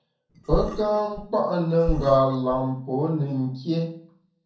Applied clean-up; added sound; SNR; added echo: none; Burping, eructation; 7 dB; reverberation time 0.6 s.